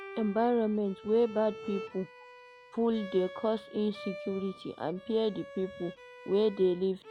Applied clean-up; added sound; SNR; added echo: none; Bowed string instrument; 16 dB; none.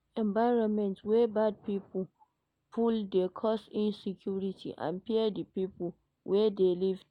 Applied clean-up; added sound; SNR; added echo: none; none; none; none.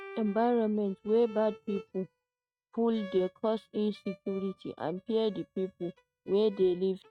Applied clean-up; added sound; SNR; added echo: neural mask model RNNoise.